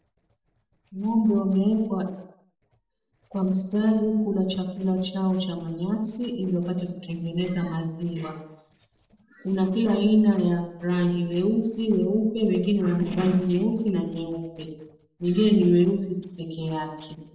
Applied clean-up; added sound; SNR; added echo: neural separator model SepFormer DNS4.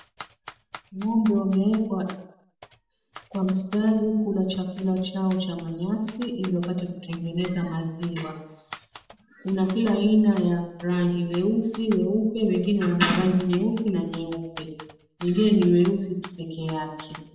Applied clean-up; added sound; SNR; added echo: none; Typewriter; 19 dB; reverberation time 0.7 s.